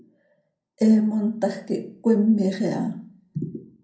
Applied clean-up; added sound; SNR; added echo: none; none; none; reverberation time 0.6 s.